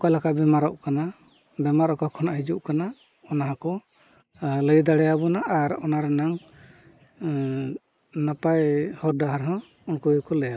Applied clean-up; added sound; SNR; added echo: neural mask model Resemble Enhance denoiser.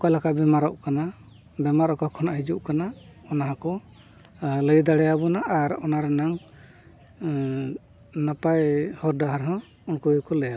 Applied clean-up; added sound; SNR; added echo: none; none; none; none.